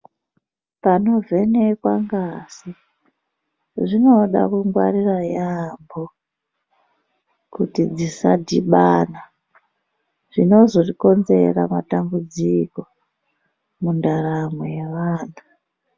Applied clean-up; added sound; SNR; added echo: none; none; none; none.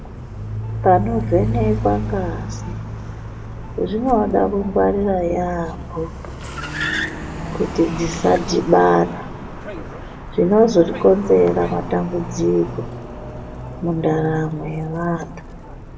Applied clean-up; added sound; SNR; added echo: none; Car; 8 dB; reverberation time 1.0 s.